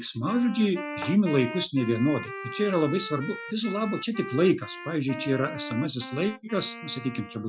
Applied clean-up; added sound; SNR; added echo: classical method Wiener filter.